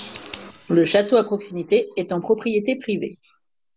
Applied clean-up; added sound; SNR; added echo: none; Scissors; 17 dB; none.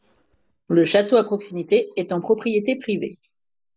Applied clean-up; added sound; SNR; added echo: neural mask model DeepFilterNet 3.